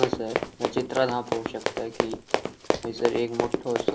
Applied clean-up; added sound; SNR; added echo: none; Run; -1 dB; none.